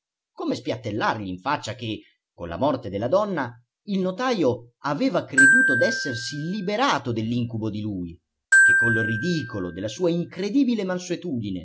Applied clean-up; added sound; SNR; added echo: none; Glockenspiel; -2 dB; none.